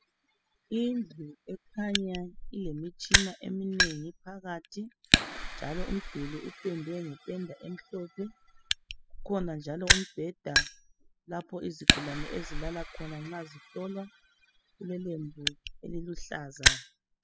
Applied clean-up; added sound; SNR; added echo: classical method spectral subtraction.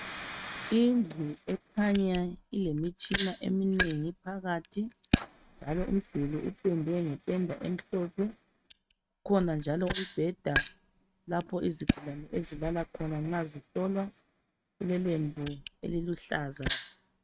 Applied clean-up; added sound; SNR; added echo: neural mask model RNNoise.